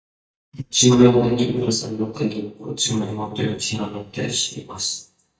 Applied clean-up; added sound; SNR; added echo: neural mask model DeepFilterNet 3.